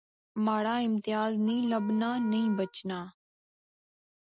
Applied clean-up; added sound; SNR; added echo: neural mask model RNNoise.